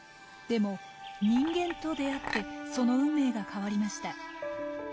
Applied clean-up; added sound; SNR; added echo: none; Chink, clink; 9 dB; none.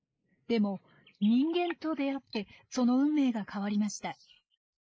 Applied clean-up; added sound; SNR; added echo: neural mask model Resemble Enhance denoiser.